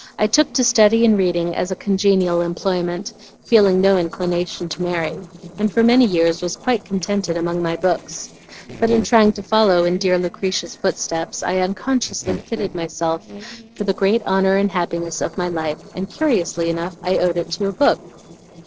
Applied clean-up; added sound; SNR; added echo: neural separator model SepFormer DNS4.